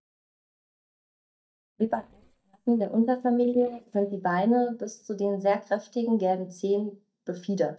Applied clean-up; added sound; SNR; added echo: neural mask model DeepFilterNet 3.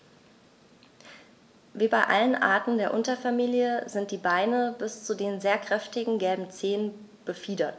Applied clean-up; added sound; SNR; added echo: none; none; none; none.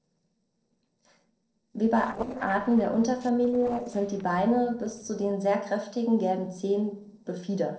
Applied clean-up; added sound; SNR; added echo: neural separator model SepFormer DNS4.